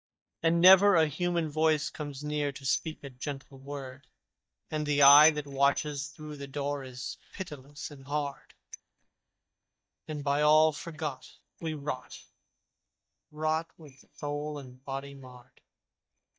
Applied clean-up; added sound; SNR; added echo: neural mask model DeepFilterNet 3.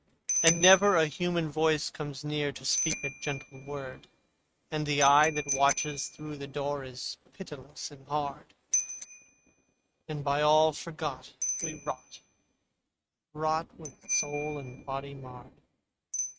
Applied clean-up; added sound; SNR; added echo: neural mask model RNNoise.